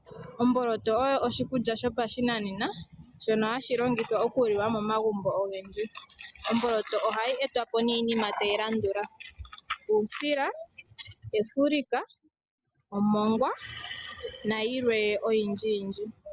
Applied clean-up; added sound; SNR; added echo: none; none; none; none.